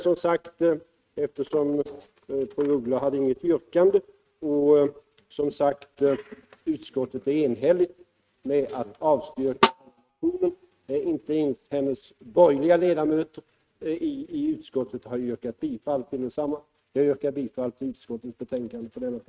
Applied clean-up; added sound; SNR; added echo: neural mask model RNNoise.